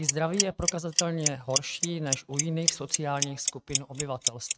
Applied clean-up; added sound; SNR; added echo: neural mask model RNNoise.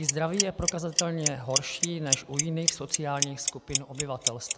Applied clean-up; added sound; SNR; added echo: none; Clock; -2 dB; none.